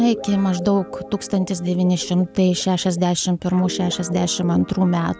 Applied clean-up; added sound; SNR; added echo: none; Guitar; 15 dB; none.